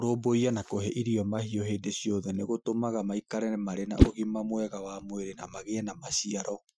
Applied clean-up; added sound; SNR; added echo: classical method Wiener filter.